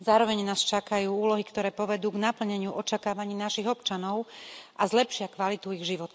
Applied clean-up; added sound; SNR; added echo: none; none; none; none.